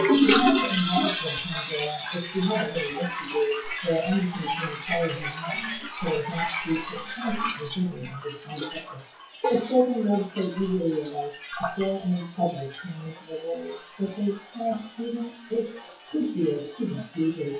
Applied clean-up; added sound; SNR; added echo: classical method WPE with log-MMSE.